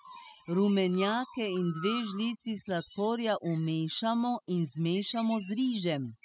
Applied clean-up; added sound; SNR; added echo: classical method spectral subtraction.